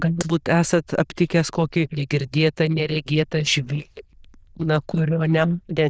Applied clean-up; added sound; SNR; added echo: neural diffusion model UNIVERSE++.